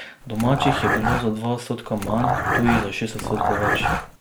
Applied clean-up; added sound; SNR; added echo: none; Dog; -1 dB; none.